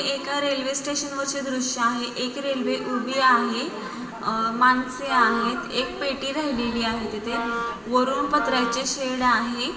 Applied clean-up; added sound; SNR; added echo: none; Wind instrument, woodwind instrument; 6 dB; reverberation time 2.8 s.